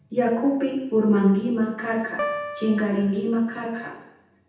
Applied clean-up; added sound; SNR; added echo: none; Piano; 10 dB; reverberation time 0.8 s.